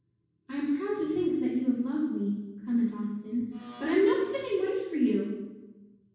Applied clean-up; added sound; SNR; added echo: none; Domestic sounds, home sounds; 19 dB; reverberation time 1.2 s.